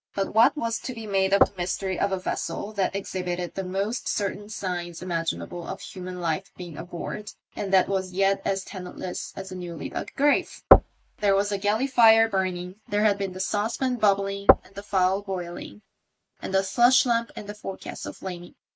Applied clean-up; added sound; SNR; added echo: neural mask model RNNoise.